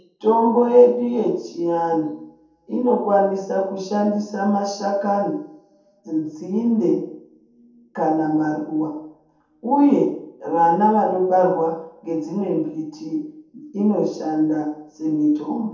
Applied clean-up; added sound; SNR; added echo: none; none; none; reverberation time 0.7 s.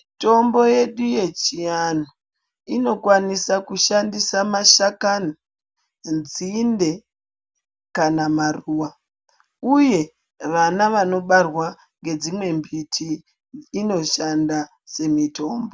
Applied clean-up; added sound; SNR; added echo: none; none; none; none.